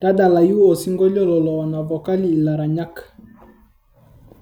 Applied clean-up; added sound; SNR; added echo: none; none; none; none.